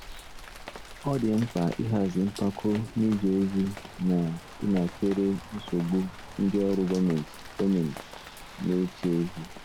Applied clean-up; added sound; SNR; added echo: none; Rain; 15 dB; none.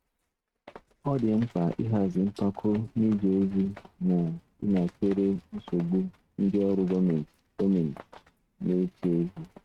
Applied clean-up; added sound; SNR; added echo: neural mask model RNNoise.